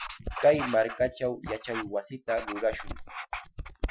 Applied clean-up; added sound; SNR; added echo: classical method Wiener filter.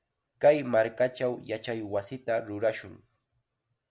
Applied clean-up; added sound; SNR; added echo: none; none; none; none.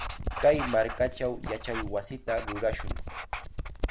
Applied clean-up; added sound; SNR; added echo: none; Writing; 5 dB; none.